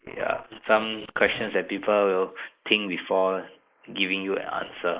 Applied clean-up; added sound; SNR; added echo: neural mask model Resemble Enhance denoiser.